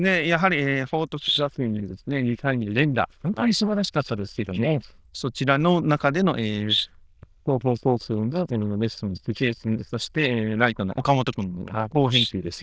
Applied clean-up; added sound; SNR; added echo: neural diffusion model UNIVERSE++.